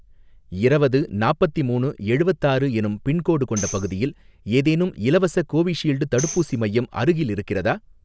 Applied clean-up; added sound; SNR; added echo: none; Tambourine; 15 dB; none.